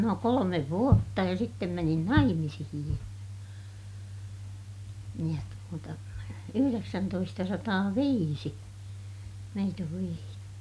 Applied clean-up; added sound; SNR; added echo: none; none; none; none.